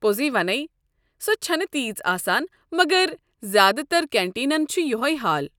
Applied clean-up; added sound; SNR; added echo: none; none; none; none.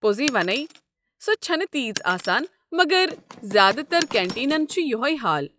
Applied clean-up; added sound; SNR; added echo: classical method log-MMSE.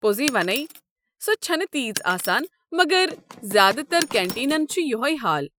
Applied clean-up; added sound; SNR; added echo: classical method Wiener filter.